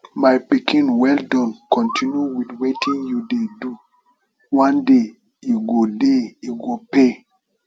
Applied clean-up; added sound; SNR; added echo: none; Bird; 15 dB; none.